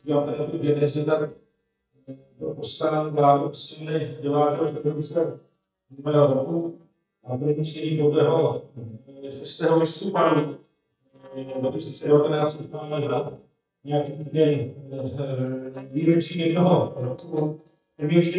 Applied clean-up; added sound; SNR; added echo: neural mask model DeepFilterNet 3.